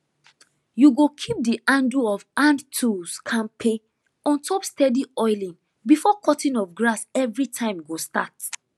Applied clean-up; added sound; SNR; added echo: none; none; none; none.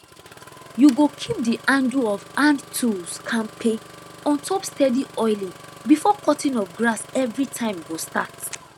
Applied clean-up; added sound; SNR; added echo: none; Engine starting; 19 dB; none.